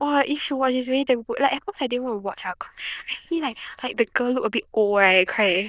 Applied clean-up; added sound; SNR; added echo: neural diffusion model UNIVERSE++.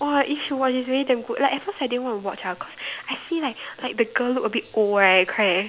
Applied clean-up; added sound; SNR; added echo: none; none; none; none.